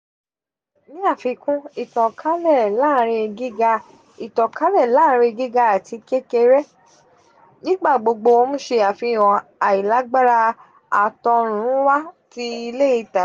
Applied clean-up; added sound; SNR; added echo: none; none; none; none.